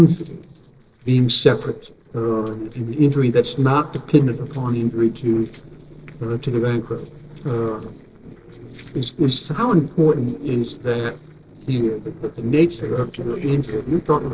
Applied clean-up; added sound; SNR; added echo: neural separator model SepFormer DNS4.